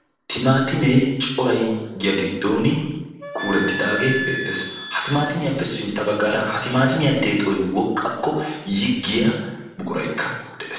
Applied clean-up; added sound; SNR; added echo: none; Wind instrument, woodwind instrument; 9 dB; reverberation time 0.9 s.